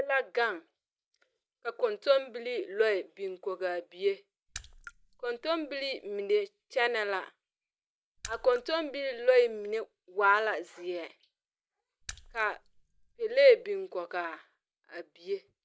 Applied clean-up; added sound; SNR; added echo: neural mask model DeepFilterNet 3.